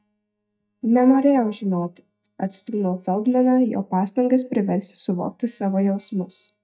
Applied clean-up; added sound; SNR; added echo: neural mask model DeepFilterNet 3.